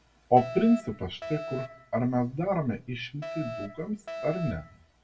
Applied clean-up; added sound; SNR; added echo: none; Alarm; 10 dB; reverberation time 0.2 s.